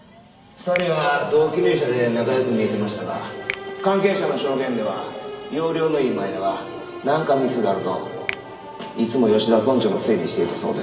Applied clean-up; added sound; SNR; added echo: none; Finger snapping; 18 dB; reverberation time 2.7 s.